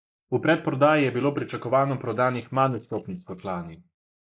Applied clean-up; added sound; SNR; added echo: neural mask model Resemble Enhance denoiser.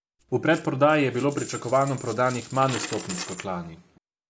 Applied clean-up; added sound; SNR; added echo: none; Coin (dropping); 10 dB; none.